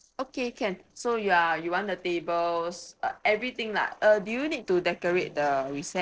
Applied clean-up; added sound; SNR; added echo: neural separator model SepFormer DNS4.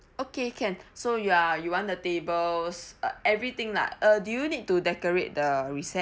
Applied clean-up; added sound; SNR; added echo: none; none; none; none.